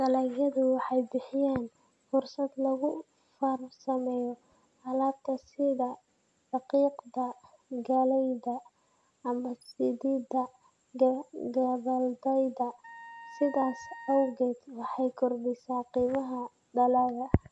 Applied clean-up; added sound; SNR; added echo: none; Wind instrument, woodwind instrument; 17 dB; none.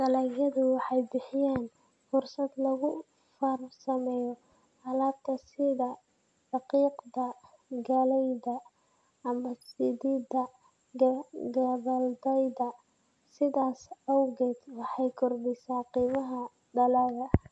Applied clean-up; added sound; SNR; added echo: none; none; none; none.